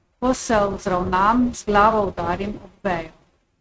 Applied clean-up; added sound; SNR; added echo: neural mask model RNNoise.